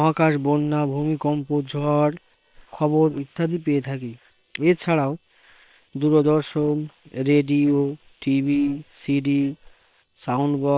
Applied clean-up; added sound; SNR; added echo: neural separator model SepFormer WHAM!.